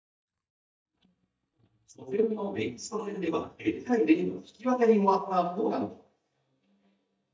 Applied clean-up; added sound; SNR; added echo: neural mask model DeepFilterNet 3.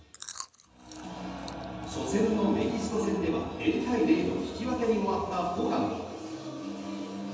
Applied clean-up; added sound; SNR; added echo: none; Chewing, mastication; 19 dB; reverberation time 1.1 s.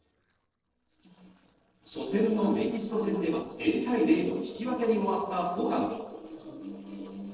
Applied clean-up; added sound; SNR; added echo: neural separator model SepFormer DNS4.